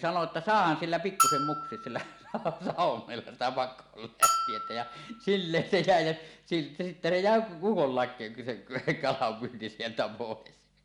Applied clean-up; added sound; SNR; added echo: none; Bell; 2 dB; none.